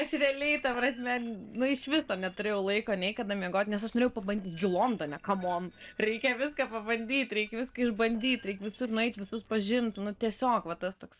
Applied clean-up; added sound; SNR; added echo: neural separator model SepFormer DNS4.